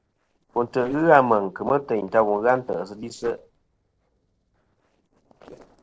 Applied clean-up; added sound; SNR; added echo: neural separator model SepFormer DNS4.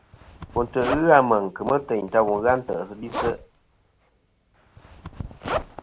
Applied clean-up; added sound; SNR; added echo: none; Zipper (clothing); 10 dB; none.